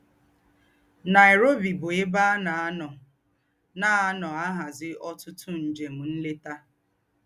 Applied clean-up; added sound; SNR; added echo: none; none; none; none.